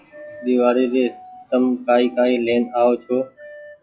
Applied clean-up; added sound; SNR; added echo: classical method log-MMSE.